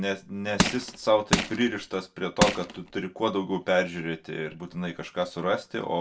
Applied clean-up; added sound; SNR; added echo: none; Crushing; -1 dB; reverberation time 0.2 s.